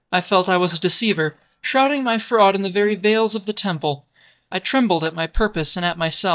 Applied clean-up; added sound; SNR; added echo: neural mask model DeepFilterNet 3.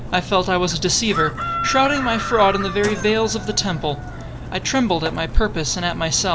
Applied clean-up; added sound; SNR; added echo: none; Mechanisms + Chicken, rooster; 7 dB; none.